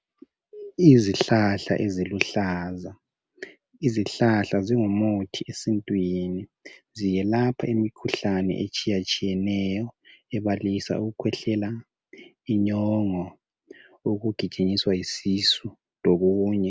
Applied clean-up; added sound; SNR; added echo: none; none; none; none.